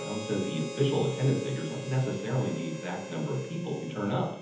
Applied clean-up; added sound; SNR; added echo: none; Harmonica; 11 dB; reverberation time 1.3 s.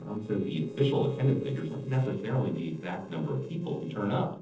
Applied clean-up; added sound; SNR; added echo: neural separator model SepFormer DNS4.